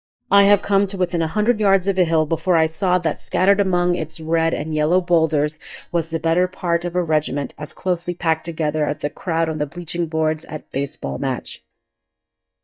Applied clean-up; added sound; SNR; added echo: neural mask model DeepFilterNet 3.